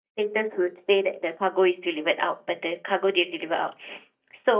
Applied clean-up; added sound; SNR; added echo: neural mask model DeepFilterNet 3.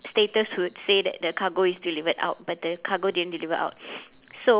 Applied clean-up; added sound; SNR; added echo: none; none; none; none.